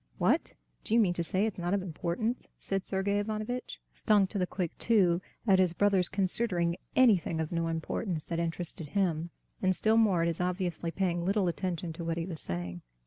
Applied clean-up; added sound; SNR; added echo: none; none; none; none.